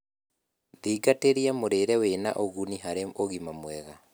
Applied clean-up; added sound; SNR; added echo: none; none; none; none.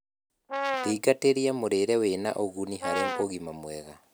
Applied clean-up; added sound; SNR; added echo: none; Brass instrument; 4 dB; none.